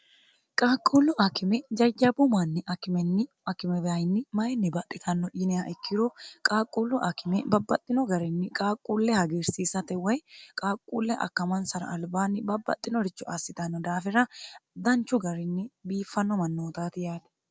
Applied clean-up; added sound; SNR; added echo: none; none; none; none.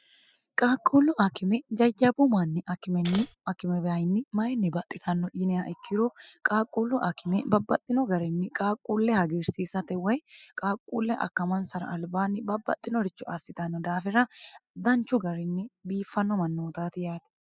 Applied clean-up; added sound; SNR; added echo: classical method spectral subtraction.